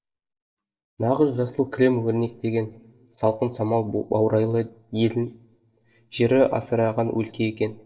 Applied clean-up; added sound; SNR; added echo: neural mask model DeepFilterNet 3.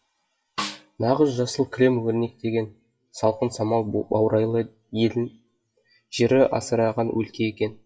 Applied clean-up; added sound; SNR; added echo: classical method WPE with log-MMSE.